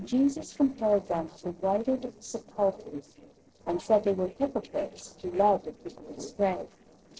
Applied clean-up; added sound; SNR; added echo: neural separator model SepFormer DNS4.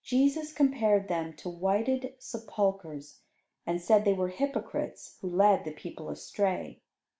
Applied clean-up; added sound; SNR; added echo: none; none; none; none.